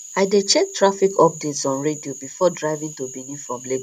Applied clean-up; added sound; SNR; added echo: none; Frog; 16 dB; none.